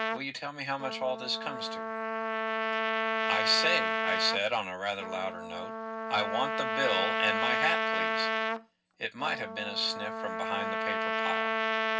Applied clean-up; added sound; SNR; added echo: none; Trumpet; -2 dB; reverberation time 0.4 s.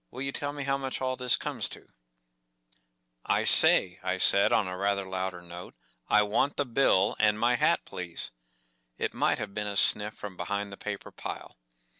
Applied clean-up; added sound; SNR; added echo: none; none; none; none.